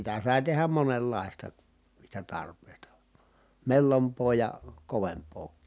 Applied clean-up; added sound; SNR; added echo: none; none; none; none.